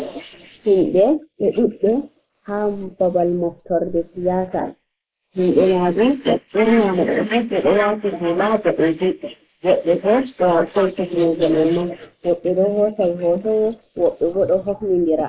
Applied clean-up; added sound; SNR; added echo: neural mask model Resemble Enhance denoiser.